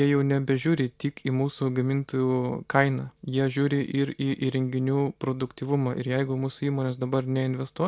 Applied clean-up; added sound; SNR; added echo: none; none; none; none.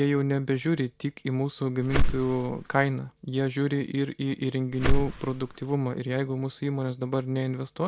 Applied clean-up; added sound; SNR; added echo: none; Whoosh, swoosh, swish; -4 dB; none.